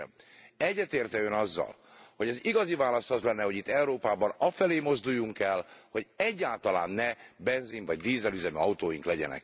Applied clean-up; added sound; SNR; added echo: none; none; none; none.